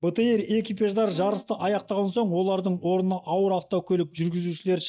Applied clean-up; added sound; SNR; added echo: neural mask model DeepFilterNet 3.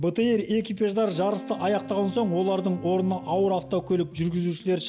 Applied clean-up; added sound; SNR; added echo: none; Wind instrument, woodwind instrument; 17 dB; none.